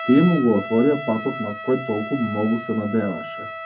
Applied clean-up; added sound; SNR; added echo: none; Trumpet; 10 dB; reverberation time 0.4 s.